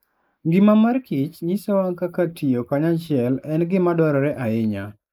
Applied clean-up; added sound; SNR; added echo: neural mask model Resemble Enhance denoiser.